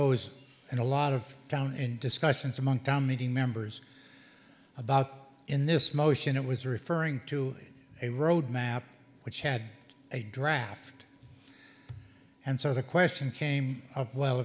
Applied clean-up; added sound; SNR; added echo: none; none; none; none.